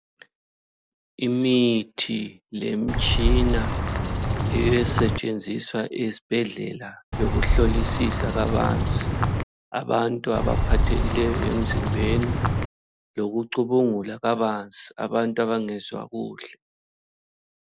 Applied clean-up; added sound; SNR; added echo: none; Bird vocalization, bird call, bird song; -4 dB; none.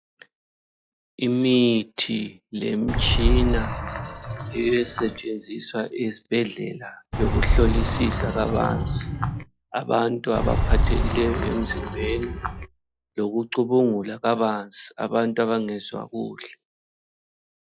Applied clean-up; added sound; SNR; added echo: classical method log-MMSE.